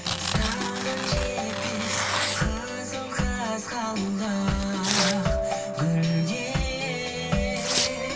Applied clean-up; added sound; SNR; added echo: none; Tearing; 6 dB; reverberation time 0.2 s.